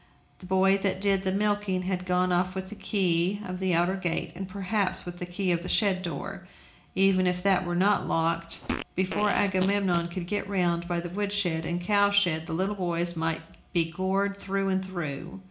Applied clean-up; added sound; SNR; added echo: none; Fart; 9 dB; reverberation time 0.4 s.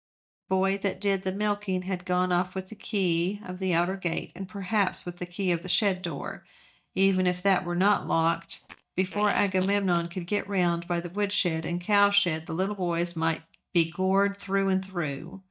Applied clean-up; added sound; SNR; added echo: neural mask model DeepFilterNet 3.